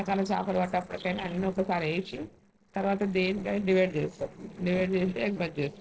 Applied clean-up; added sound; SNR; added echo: neural separator model SepFormer DNS4.